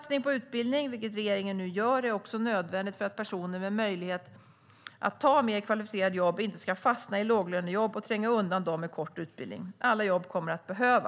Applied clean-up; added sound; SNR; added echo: none; none; none; none.